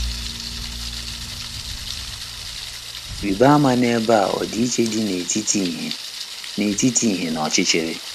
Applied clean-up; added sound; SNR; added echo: none; Thunder + Bowed string instrument; 9 dB; none.